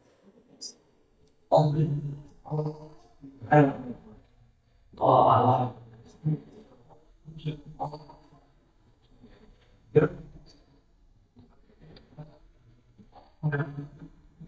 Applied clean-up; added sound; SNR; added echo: neural mask model DeepFilterNet 3.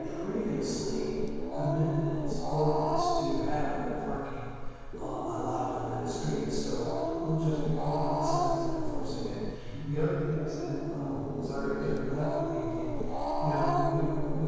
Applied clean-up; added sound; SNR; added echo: none; Growling; -2 dB; reverberation time 2.2 s.